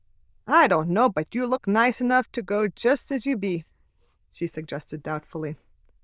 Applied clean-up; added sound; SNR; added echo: neural diffusion model UNIVERSE++.